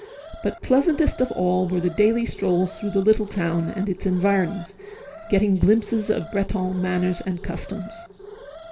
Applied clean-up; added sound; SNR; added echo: none; Alarm; 17 dB; reverberation time 2.8 s.